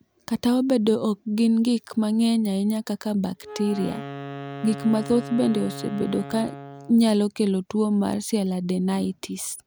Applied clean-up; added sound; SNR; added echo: none; Wind instrument, woodwind instrument; 16 dB; none.